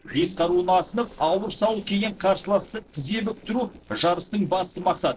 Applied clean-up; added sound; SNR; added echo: neural separator model SepFormer DNS4.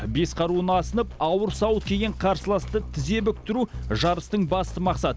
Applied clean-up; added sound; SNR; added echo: none; none; none; none.